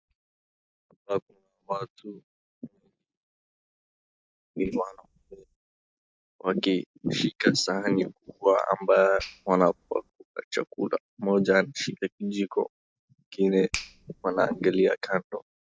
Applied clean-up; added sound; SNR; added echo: neural mask model DeepFilterNet 3.